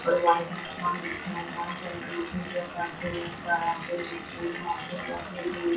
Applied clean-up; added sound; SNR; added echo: classical method WPE with log-MMSE.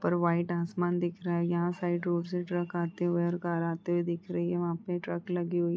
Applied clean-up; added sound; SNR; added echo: none; none; none; none.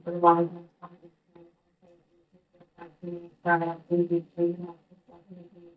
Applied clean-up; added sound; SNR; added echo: neural mask model DeepFilterNet 3.